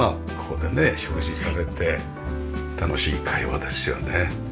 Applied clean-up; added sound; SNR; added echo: none; none; none; none.